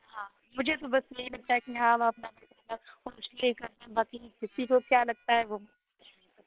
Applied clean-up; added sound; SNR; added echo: neural separator model SepFormer WHAM!.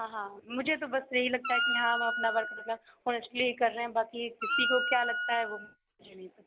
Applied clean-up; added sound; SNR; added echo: none; Wind instrument, woodwind instrument; 1 dB; none.